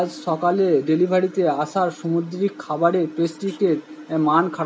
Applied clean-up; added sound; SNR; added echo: none; none; none; none.